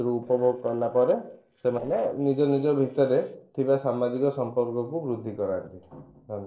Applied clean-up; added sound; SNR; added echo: neural separator model SepFormer DNS4.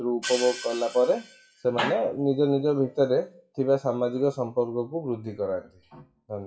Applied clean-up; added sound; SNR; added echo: classical method WPE with log-MMSE.